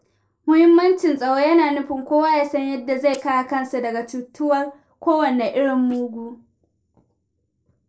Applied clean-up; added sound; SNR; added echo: neural separator model SepFormer DNS4.